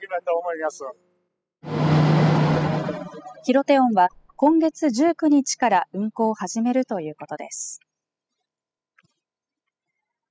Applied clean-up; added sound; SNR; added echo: classical method spectral subtraction.